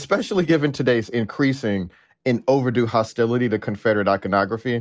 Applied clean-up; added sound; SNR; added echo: none; none; none; none.